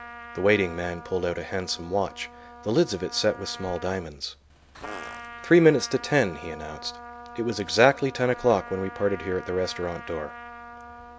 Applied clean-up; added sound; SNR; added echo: none; Fart + Trumpet; 16 dB; none.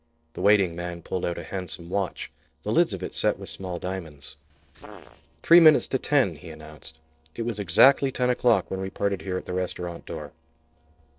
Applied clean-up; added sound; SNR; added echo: neural separator model SepFormer DNS4.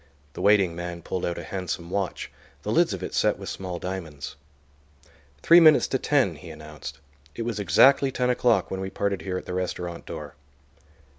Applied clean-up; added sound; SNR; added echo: none; none; none; none.